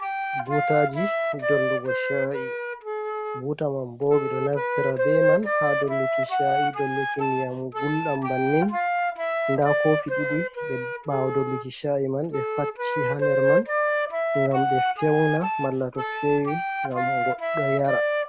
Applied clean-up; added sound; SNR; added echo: none; Wind instrument, woodwind instrument; -1 dB; none.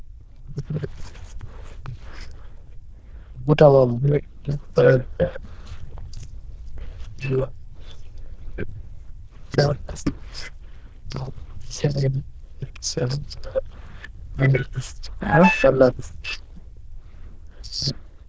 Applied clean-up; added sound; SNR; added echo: neural diffusion model UNIVERSE++.